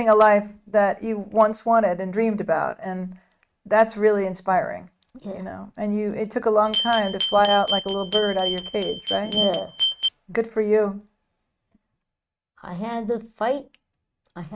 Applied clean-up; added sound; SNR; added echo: neural mask model RNNoise.